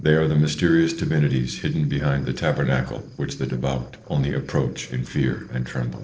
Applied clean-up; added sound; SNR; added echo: neural separator model SepFormer DNS4.